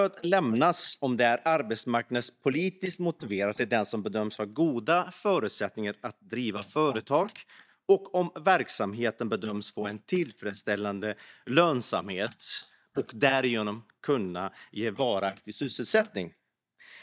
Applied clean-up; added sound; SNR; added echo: neural mask model DeepFilterNet 3.